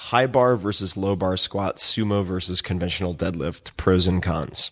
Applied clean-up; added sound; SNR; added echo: none; none; none; none.